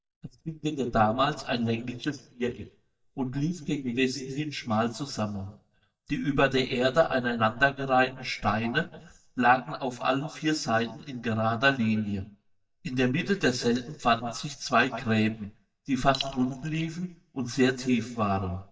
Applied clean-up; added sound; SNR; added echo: neural mask model DeepFilterNet 3.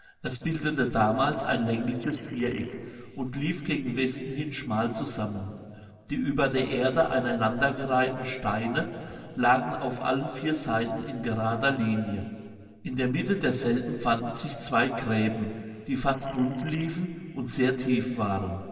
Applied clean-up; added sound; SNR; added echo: neural separator model SepFormer DNS4.